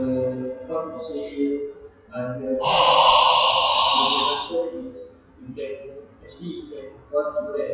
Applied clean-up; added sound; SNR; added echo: classical method WPE with log-MMSE.